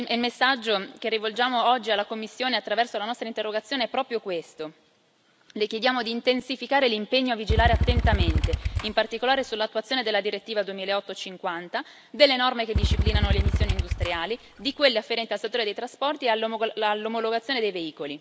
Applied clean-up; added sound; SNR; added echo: none; Motorcycle / Engine; -2 dB; none.